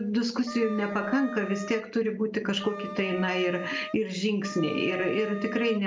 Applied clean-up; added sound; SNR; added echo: none; Wind instrument, woodwind instrument; 11 dB; none.